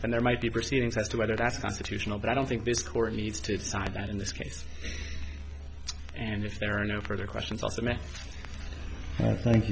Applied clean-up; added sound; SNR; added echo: none; Crackle; 12 dB; none.